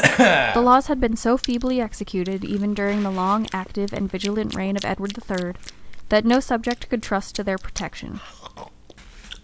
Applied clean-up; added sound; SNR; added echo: none; Chewing, mastication / Cough; 5 dB; none.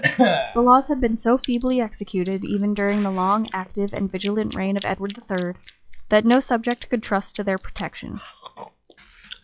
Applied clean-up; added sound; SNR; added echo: classical method log-MMSE.